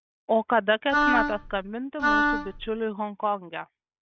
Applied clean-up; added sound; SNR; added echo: none; Wind instrument, woodwind instrument; -2 dB; none.